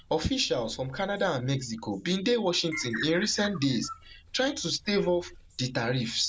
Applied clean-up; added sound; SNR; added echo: none; Bird; 16 dB; none.